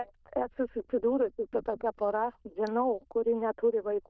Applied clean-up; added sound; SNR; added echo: neural diffusion model UNIVERSE++.